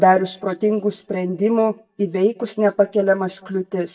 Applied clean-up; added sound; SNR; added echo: neural mask model DeepFilterNet 3.